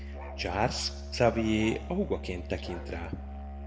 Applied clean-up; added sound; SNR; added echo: none; Musical instrument; 8 dB; reverberation time 0.9 s.